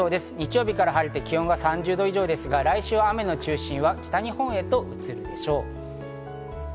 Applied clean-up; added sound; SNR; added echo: none; none; none; none.